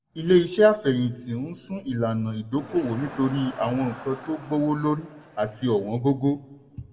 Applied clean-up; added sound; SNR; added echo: none; Crowd; 17 dB; reverberation time 1.0 s.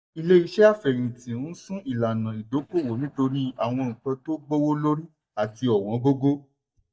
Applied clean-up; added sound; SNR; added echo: neural mask model DeepFilterNet 3.